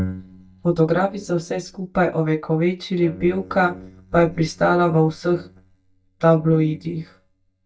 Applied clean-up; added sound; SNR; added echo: neural mask model DeepFilterNet 3.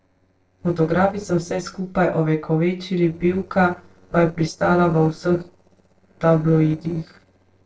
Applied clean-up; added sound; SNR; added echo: neural separator model SepFormer DNS4.